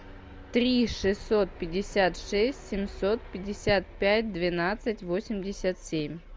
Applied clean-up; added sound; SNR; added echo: none; none; none; none.